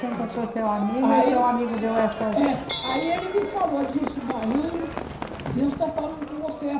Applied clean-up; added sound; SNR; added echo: none; Livestock, farm animals, working animals; 9 dB; reverberation time 0.5 s.